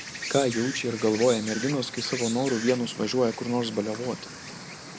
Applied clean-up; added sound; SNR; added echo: none; Insect; 10 dB; none.